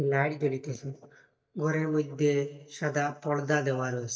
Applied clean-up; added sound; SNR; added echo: neural mask model DeepFilterNet 3.